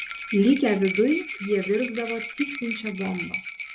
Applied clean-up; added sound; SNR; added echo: none; Rattle; 4 dB; none.